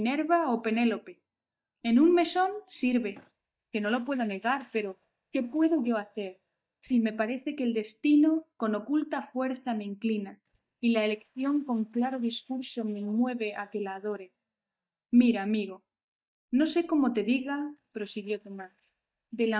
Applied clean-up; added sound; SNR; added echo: neural mask model DeepFilterNet 3.